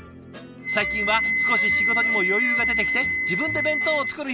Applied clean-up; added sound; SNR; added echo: none; Wind instrument, woodwind instrument; -4 dB; none.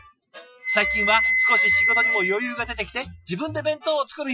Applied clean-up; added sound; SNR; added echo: classical method Wiener filter.